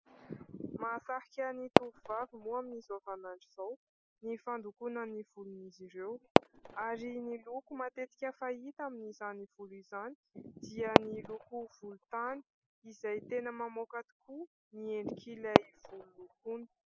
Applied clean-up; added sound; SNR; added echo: classical method spectral subtraction.